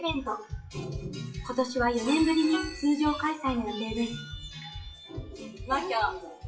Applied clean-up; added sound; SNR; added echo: classical method WPE with log-MMSE.